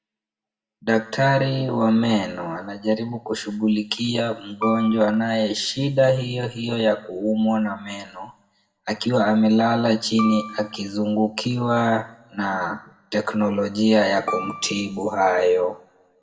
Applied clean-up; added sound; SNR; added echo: none; Piano; 12 dB; reverberation time 0.6 s.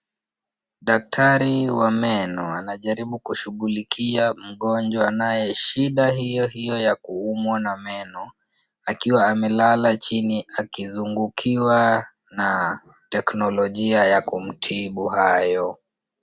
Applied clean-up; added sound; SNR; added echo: none; none; none; none.